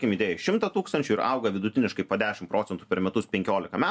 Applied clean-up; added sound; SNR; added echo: none; none; none; none.